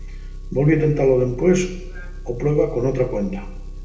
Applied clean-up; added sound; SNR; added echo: none; Engine; 11 dB; reverberation time 0.8 s.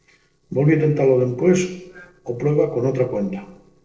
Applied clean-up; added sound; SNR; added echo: neural separator model SepFormer DNS4.